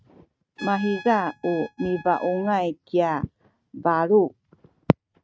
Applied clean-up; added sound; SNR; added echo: neural mask model RNNoise.